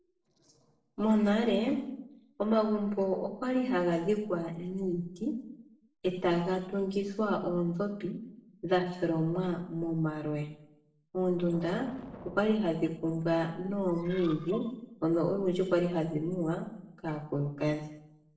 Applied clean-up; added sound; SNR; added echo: neural separator model SepFormer DNS4.